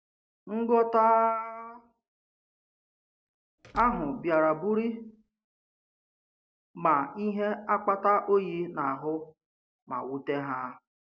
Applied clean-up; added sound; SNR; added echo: none; Door / Car; 19 dB; none.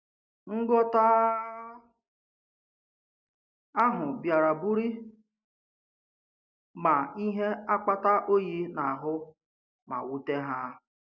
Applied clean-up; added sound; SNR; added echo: none; none; none; none.